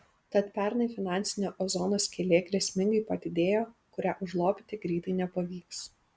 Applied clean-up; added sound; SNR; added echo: none; none; none; none.